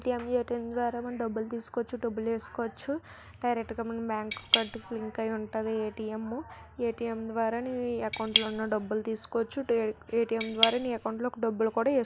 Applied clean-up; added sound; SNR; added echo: none; Cutlery, silverware / Tap; -1 dB; none.